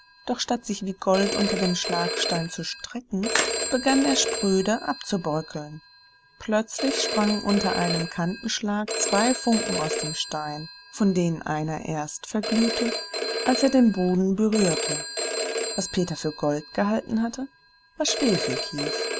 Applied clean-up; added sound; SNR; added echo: none; Telephone + Splash, splatter; 5 dB; none.